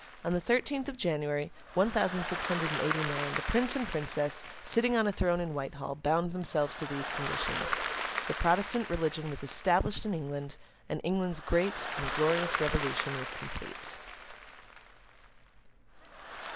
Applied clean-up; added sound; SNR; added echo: none; Applause; 7 dB; none.